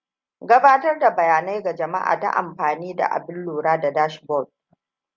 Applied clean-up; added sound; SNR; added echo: none; none; none; none.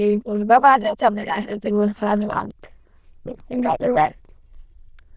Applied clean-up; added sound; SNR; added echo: neural diffusion model UNIVERSE++.